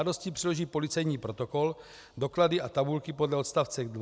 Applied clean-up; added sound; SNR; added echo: none; none; none; none.